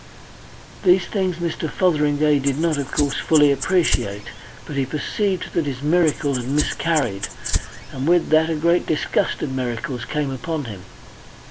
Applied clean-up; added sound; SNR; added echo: none; Rattle (instrument); 6 dB; none.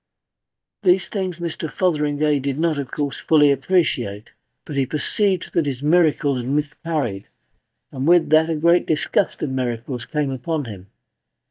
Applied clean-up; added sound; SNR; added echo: neural mask model DeepFilterNet 3.